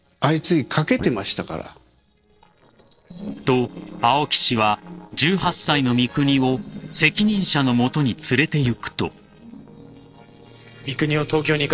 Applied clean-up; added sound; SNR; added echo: neural separator model SepFormer DNS4.